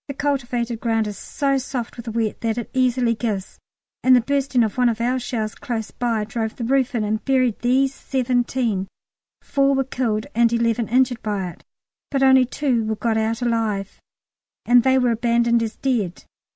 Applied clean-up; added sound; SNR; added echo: none; none; none; none.